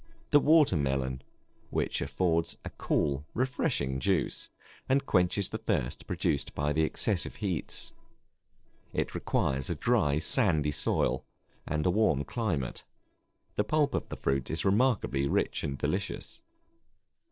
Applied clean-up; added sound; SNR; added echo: neural separator model SepFormer DNS4.